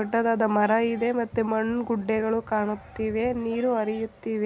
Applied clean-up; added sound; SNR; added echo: none; none; none; none.